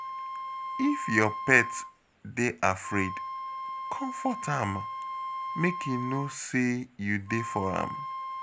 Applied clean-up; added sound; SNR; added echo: none; Wind instrument, woodwind instrument; 6 dB; none.